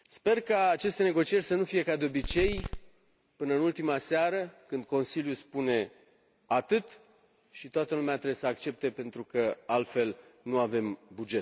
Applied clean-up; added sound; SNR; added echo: none; Fireworks; 7 dB; none.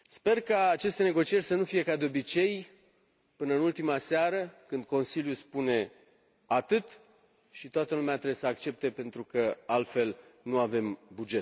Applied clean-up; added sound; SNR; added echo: none; none; none; none.